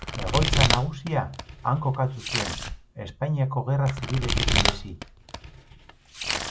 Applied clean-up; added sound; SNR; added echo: none; Domestic sounds, home sounds; 0 dB; none.